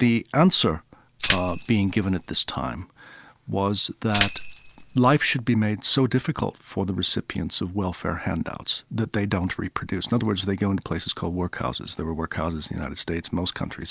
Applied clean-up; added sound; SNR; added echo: none; Tambourine; 6 dB; none.